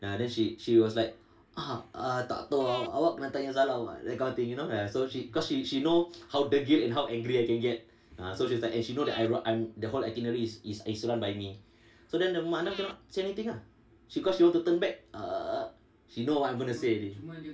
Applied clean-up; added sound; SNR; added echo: none; Breathing; 19 dB; reverberation time 0.2 s.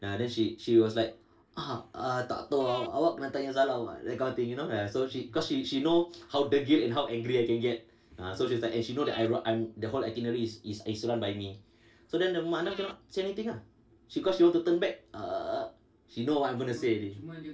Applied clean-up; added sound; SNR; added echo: neural separator model SepFormer DNS4.